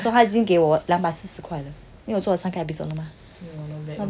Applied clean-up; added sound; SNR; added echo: none; none; none; none.